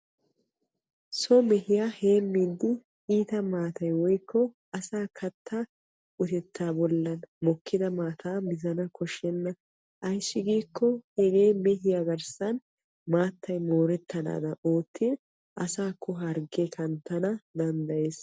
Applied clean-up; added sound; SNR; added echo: none; none; none; none.